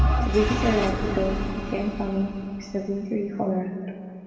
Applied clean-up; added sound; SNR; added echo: none; Engine / Vehicle; 1 dB; reverberation time 2.3 s.